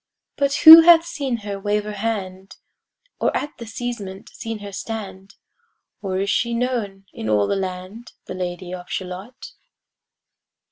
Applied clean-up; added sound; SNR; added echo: none; none; none; none.